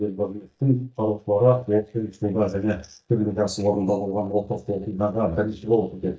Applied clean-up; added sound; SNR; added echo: neural mask model DeepFilterNet 3.